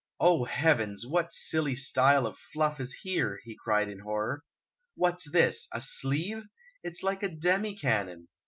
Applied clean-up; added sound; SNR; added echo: none; none; none; none.